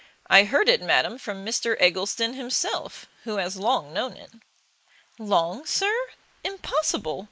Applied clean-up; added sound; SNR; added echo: neural mask model Resemble Enhance denoiser.